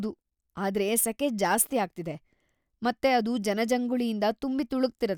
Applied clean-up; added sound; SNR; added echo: none; none; none; none.